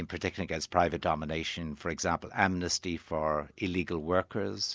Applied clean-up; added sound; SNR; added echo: none; none; none; none.